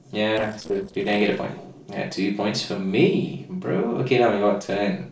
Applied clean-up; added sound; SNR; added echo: neural separator model SepFormer DNS4.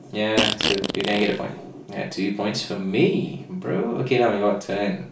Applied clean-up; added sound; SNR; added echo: none; Fart; 1 dB; reverberation time 0.3 s.